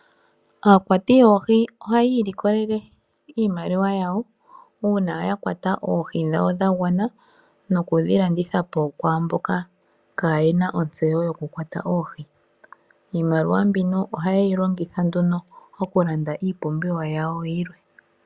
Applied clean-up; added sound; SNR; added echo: none; none; none; none.